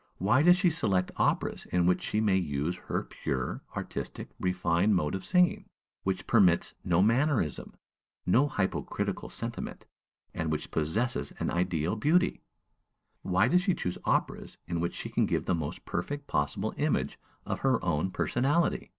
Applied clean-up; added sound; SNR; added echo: none; none; none; none.